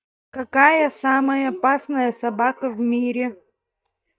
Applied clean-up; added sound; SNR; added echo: neural mask model DeepFilterNet 3.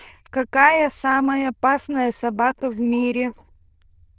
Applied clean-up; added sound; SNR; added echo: neural diffusion model UNIVERSE++.